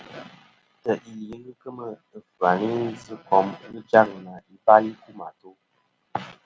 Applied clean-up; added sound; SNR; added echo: none; none; none; none.